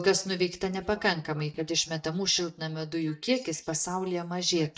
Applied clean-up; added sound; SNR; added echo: neural mask model DeepFilterNet 3.